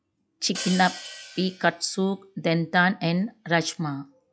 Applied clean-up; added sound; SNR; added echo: classical method log-MMSE.